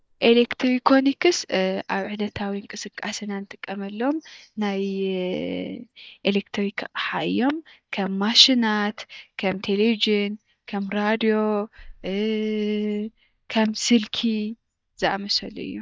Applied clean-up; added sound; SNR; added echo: neural mask model DeepFilterNet 3.